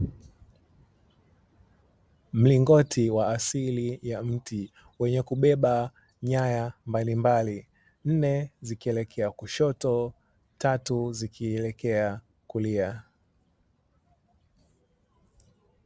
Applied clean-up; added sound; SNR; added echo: none; none; none; none.